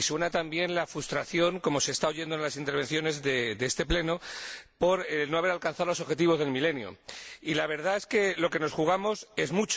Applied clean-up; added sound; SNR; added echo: none; none; none; none.